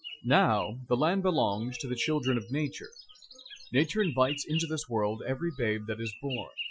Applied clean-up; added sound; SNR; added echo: classical method Wiener filter.